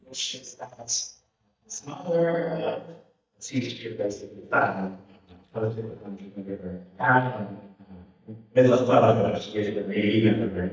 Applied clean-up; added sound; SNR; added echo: neural mask model DeepFilterNet 3.